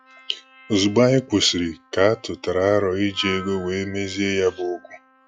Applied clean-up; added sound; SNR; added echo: classical method log-MMSE.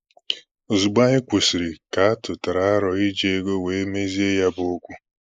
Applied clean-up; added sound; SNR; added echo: neural mask model Resemble Enhance denoiser.